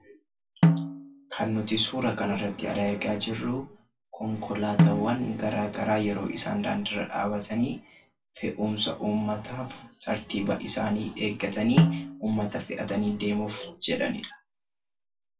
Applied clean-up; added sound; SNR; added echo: none; Snare drum; -2 dB; reverberation time 0.2 s.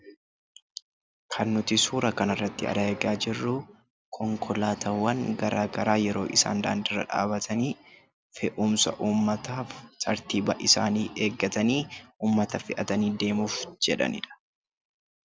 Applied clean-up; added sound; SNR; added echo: none; none; none; none.